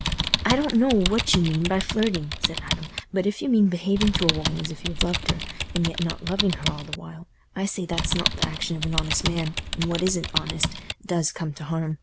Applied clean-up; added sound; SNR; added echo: none; Typing; 2 dB; none.